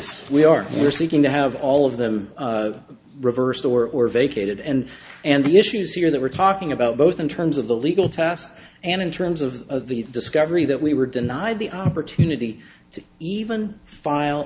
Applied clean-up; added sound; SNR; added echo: none; none; none; none.